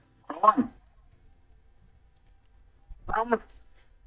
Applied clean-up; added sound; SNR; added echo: neural mask model DeepFilterNet 3.